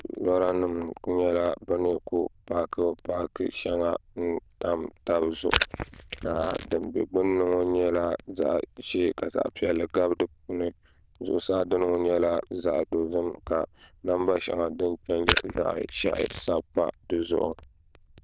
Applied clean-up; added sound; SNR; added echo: neural diffusion model UNIVERSE++.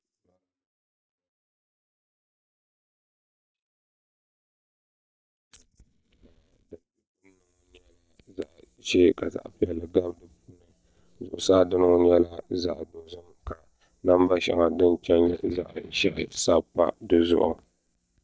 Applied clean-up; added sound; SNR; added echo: neural mask model DeepFilterNet 3.